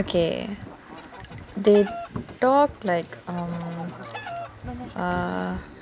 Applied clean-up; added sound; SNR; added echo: none; Chicken, rooster + Boat, Water vehicle; 13 dB; none.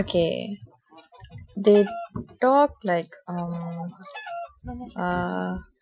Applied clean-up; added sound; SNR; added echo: classical method Wiener filter.